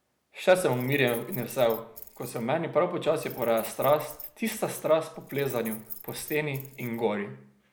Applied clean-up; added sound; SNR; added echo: none; Keys jangling; 16 dB; none.